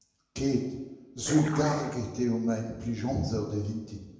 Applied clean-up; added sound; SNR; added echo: none; Dog; 9 dB; reverberation time 0.9 s.